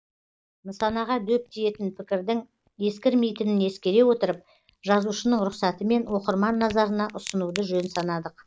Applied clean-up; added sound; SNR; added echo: neural mask model DeepFilterNet 3.